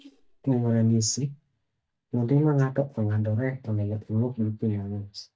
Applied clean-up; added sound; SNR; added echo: neural mask model DeepFilterNet 3.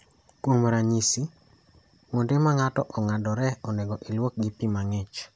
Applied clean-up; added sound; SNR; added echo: none; none; none; none.